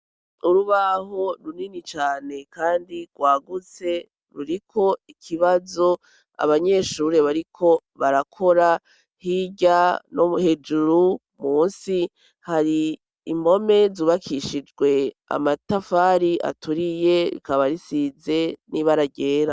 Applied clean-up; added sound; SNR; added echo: none; none; none; none.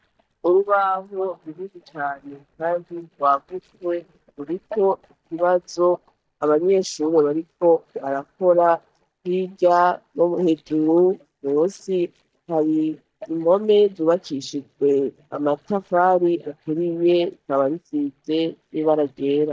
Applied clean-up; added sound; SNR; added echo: neural mask model DeepFilterNet 3.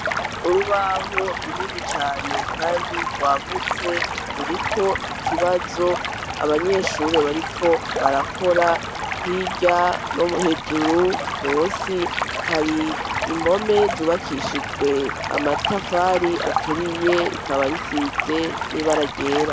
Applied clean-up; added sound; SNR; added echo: none; Stream; 3 dB; none.